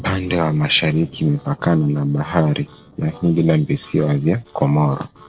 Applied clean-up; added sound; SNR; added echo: neural separator model SepFormer DNS4.